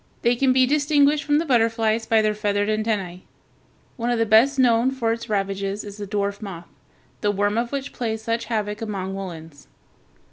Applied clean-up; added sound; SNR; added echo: none; none; none; none.